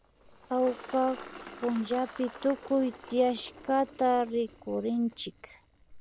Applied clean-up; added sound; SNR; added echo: none; Engine; 17 dB; none.